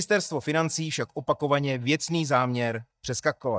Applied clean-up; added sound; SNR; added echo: neural mask model DeepFilterNet 3.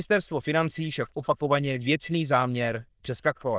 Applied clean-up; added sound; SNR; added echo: neural diffusion model UNIVERSE++.